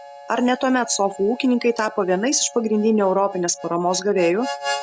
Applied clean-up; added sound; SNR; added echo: none; Harmonica; 14 dB; none.